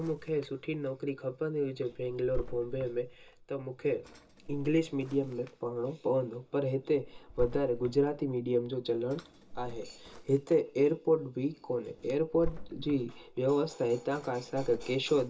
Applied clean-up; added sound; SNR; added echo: none; Drawer open or close; 12 dB; reverberation time 0.2 s.